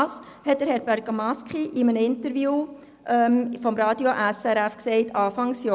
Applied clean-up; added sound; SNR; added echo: none; none; none; none.